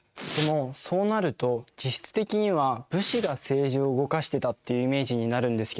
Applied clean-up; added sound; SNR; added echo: neural mask model RNNoise.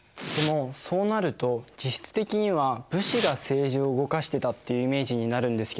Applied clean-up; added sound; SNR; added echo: none; Domestic sounds, home sounds; 15 dB; none.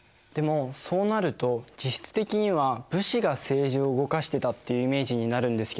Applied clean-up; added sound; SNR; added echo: none; none; none; none.